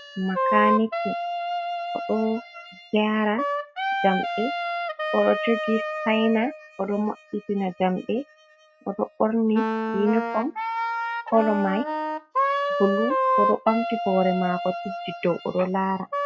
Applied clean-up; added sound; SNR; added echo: classical method log-MMSE.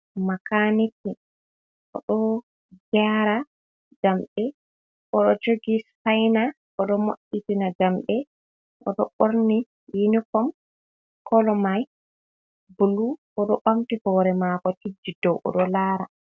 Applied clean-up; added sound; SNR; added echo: none; none; none; none.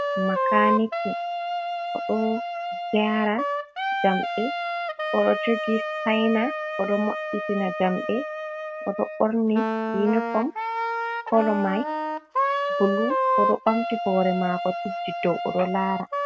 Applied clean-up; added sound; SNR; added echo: none; Wind instrument, woodwind instrument; 2 dB; none.